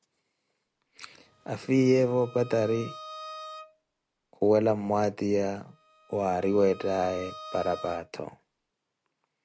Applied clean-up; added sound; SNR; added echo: none; Bowed string instrument; 17 dB; none.